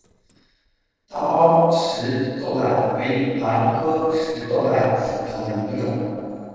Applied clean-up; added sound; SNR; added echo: neural separator model SepFormer DNS4.